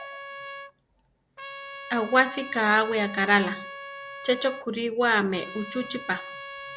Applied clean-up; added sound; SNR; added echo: none; Trumpet; 13 dB; none.